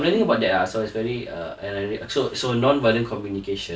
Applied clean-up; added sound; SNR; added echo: none; none; none; none.